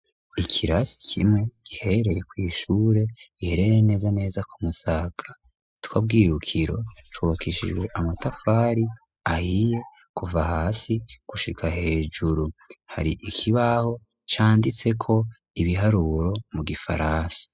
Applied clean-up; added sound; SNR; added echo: classical method spectral subtraction.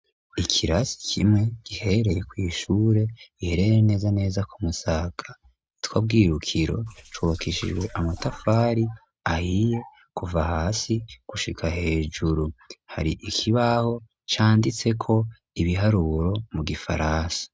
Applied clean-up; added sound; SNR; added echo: none; Liquid; 19 dB; none.